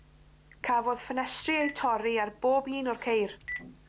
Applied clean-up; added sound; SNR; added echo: none; Telephone; 16 dB; none.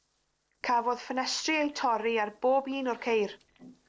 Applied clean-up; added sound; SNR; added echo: neural separator model SepFormer DNS4.